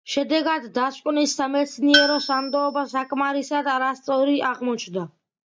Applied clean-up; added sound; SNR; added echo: none; Tools; 5 dB; none.